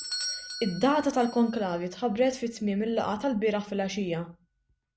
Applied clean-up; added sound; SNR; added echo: none; Bell / Doorbell; 14 dB; none.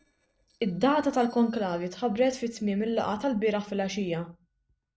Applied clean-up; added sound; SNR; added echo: neural separator model SepFormer DNS4.